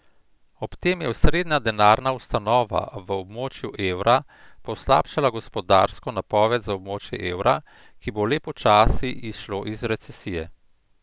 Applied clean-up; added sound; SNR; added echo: none; none; none; none.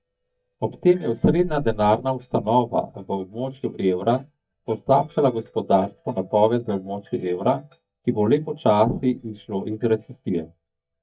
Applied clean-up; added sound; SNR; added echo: neural mask model DeepFilterNet 3.